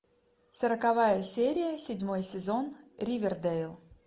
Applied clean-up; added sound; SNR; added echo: none; none; none; none.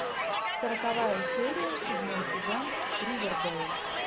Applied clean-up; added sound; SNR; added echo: none; Crowd; -3 dB; none.